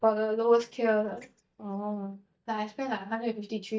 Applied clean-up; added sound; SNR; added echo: neural mask model DeepFilterNet 3.